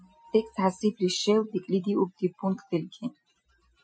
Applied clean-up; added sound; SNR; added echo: classical method Wiener filter.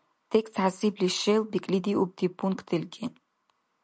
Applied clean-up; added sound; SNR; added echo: none; none; none; none.